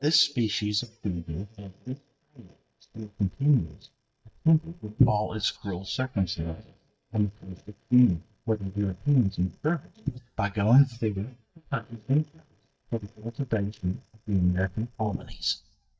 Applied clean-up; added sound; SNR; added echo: neural mask model DeepFilterNet 3.